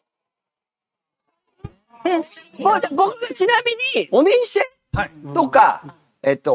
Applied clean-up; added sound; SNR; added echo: neural mask model RNNoise.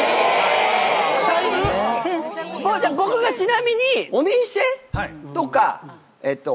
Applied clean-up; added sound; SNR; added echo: none; Knock; 16 dB; none.